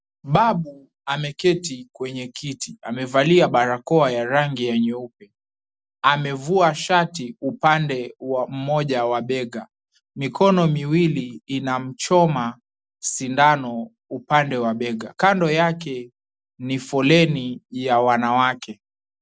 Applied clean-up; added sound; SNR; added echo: none; none; none; none.